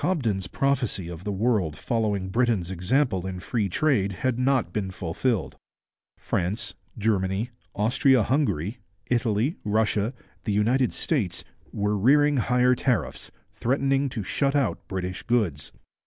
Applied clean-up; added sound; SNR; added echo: none; none; none; none.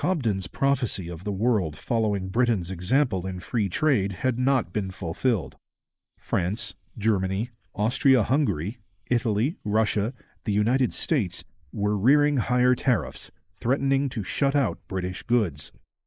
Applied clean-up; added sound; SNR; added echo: neural mask model Resemble Enhance denoiser.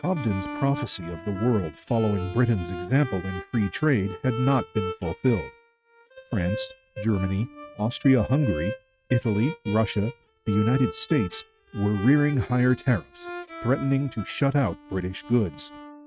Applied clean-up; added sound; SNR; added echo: neural mask model RNNoise.